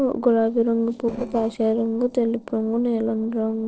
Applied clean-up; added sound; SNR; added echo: neural separator model SepFormer DNS4.